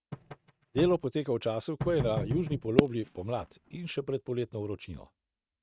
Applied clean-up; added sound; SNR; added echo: neural mask model RNNoise.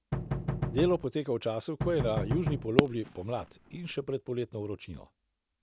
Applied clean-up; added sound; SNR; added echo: none; Fireworks + Knock; 0 dB; none.